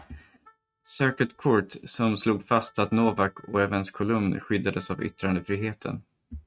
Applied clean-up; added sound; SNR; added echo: neural mask model RNNoise.